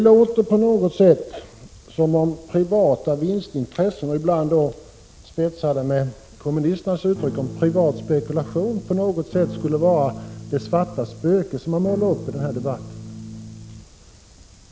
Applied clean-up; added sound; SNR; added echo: none; Electric guitar / Strum; 12 dB; none.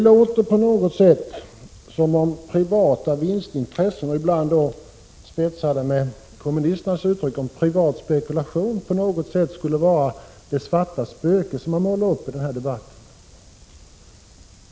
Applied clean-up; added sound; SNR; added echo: none; none; none; none.